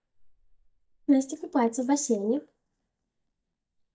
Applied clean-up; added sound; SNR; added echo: neural mask model DeepFilterNet 3.